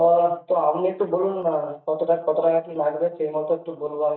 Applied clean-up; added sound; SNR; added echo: neural mask model DeepFilterNet 3.